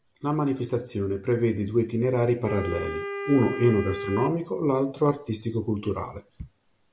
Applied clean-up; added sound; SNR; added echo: none; Wind instrument, woodwind instrument; 9 dB; none.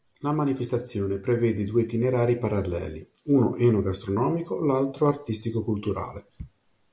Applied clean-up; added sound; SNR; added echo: none; none; none; none.